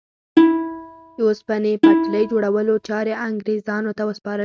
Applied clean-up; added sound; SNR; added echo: neural mask model RNNoise.